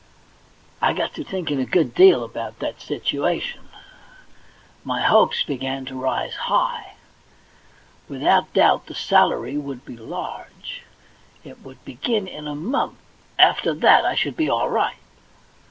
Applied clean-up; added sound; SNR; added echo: none; none; none; none.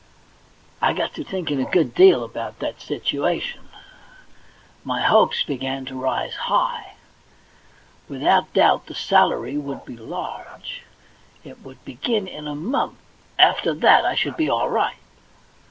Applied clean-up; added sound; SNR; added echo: none; Bark; 19 dB; none.